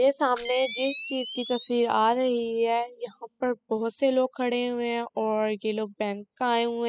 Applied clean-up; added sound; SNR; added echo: classical method spectral subtraction.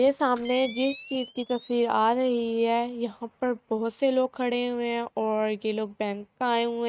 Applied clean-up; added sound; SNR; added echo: neural mask model RNNoise.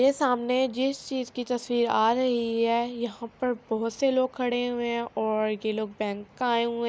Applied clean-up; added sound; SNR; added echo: none; none; none; none.